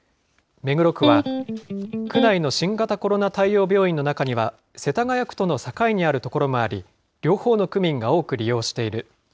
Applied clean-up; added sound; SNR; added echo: none; Electric guitar; 2 dB; none.